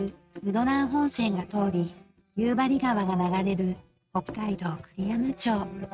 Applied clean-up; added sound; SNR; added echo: neural mask model RNNoise.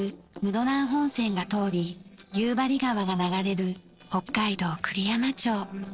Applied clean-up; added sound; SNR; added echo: neural separator model SepFormer DNS4.